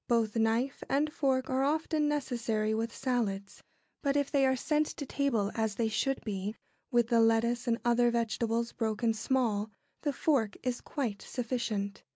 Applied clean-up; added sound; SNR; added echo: none; none; none; none.